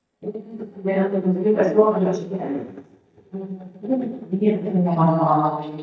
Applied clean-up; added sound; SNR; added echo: neural mask model DeepFilterNet 3.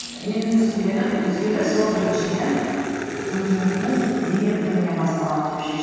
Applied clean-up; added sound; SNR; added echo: none; Growling; 10 dB; reverberation time 2.2 s.